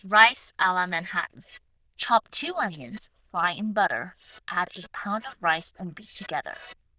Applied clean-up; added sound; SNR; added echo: neural diffusion model UNIVERSE++.